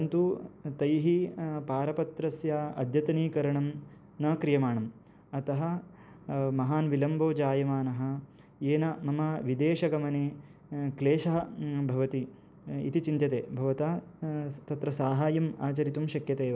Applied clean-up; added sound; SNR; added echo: none; none; none; none.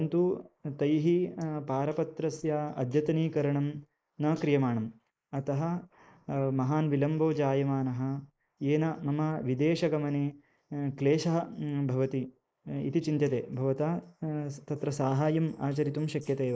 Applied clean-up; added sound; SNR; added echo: neural mask model Resemble Enhance denoiser.